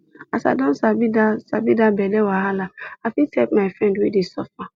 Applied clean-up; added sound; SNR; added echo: none; none; none; none.